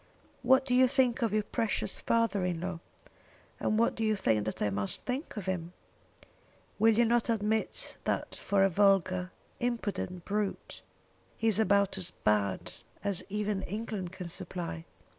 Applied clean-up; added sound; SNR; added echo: none; none; none; none.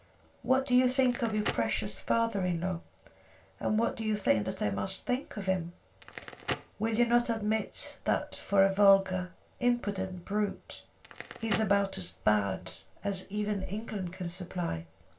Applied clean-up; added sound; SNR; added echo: none; Crackle; 16 dB; reverberation time 0.2 s.